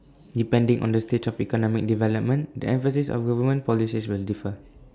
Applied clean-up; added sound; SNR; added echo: none; none; none; none.